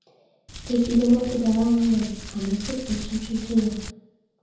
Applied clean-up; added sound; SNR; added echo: none; Crumpling, crinkling; 13 dB; reverberation time 0.9 s.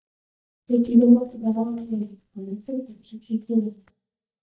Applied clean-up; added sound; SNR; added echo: neural mask model DeepFilterNet 3.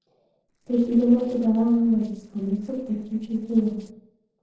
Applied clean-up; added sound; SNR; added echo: neural separator model SepFormer DNS4.